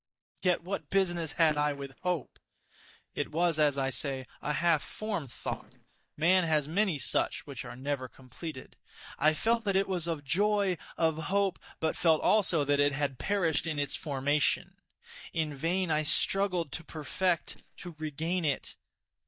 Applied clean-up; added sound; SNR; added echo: neural mask model DeepFilterNet 3.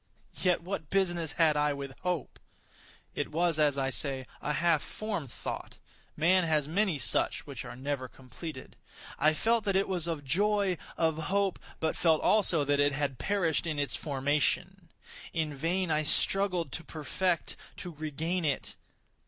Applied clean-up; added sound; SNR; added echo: none; none; none; none.